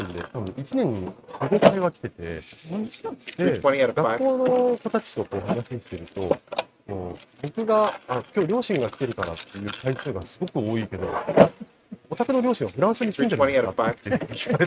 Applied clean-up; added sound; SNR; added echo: neural mask model RNNoise.